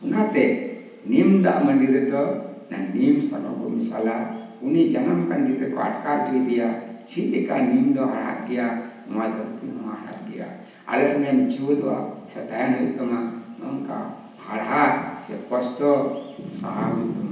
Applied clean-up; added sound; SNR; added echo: none; none; none; reverberation time 0.9 s.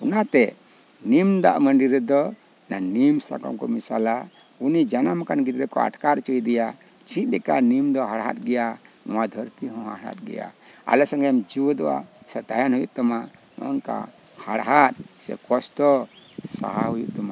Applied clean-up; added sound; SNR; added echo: none; none; none; none.